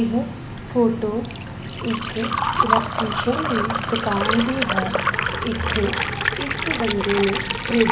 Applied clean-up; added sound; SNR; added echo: none; Liquid; 2 dB; none.